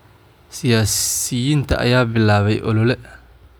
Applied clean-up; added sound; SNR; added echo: none; none; none; none.